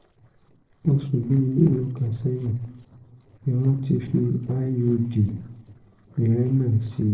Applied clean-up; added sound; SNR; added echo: neural separator model SepFormer DNS4.